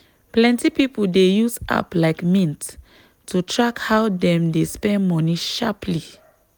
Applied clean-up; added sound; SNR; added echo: none; none; none; none.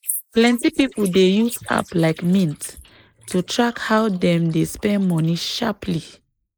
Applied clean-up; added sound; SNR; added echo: neural mask model Resemble Enhance denoiser.